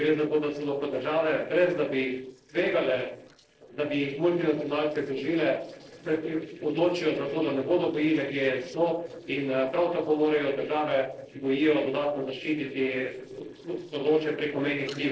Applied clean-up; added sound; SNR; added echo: neural separator model SepFormer DNS4.